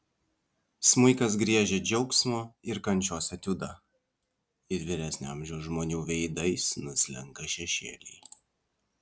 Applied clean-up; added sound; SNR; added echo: none; none; none; none.